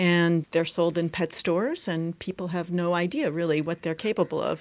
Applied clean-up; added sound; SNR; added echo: none; none; none; none.